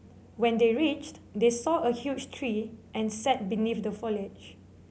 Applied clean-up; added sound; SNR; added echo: none; none; none; none.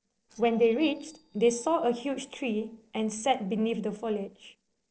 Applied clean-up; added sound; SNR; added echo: neural separator model SepFormer DNS4.